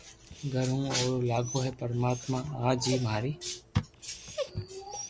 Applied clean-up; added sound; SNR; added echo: none; Dog; 13 dB; none.